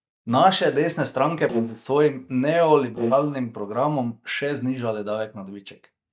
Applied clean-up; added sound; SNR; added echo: neural mask model DeepFilterNet 3.